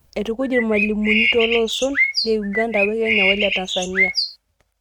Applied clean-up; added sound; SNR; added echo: neural mask model RNNoise.